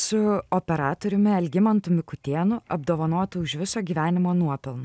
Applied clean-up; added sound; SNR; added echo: none; none; none; none.